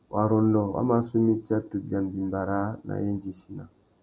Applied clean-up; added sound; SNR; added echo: none; none; none; none.